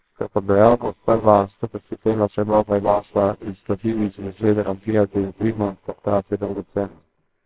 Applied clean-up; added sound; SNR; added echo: neural separator model SepFormer WHAMR!.